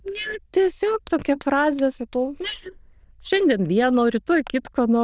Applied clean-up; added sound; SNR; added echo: neural diffusion model UNIVERSE++.